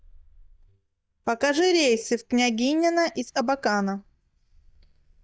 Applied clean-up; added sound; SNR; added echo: neural mask model DeepFilterNet 3.